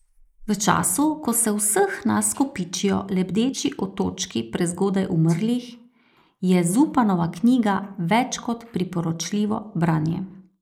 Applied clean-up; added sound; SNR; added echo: neural mask model Resemble Enhance denoiser.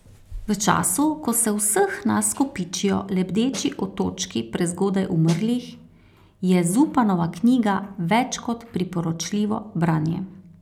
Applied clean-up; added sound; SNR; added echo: none; Snare drum; 16 dB; none.